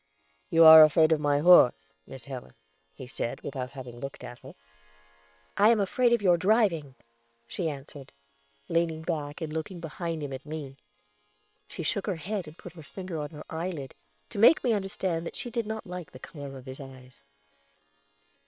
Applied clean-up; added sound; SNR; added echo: neural separator model SepFormer WHAM!.